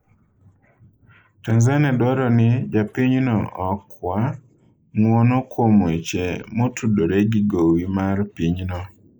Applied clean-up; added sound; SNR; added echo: neural mask model Resemble Enhance denoiser.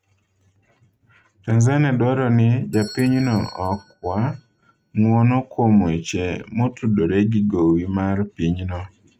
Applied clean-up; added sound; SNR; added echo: neural mask model RNNoise.